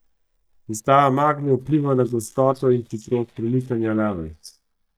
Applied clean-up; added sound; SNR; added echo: neural mask model DeepFilterNet 3.